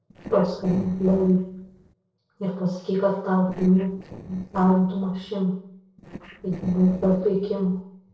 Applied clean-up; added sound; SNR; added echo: neural separator model SepFormer DNS4.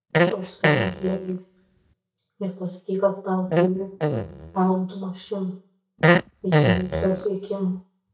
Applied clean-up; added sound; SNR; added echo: neural mask model DeepFilterNet 3.